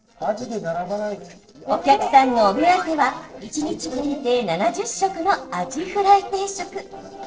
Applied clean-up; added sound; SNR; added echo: neural separator model SepFormer DNS4.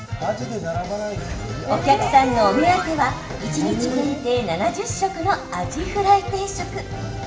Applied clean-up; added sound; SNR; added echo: none; Sliding door; 16 dB; reverberation time 2.3 s.